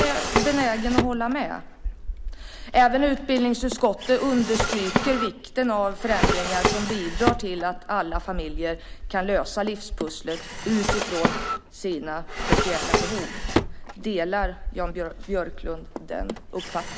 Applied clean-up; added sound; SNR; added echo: none; Drawer open or close; 2 dB; none.